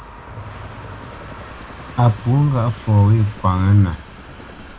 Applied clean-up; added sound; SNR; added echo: none; Train; 17 dB; none.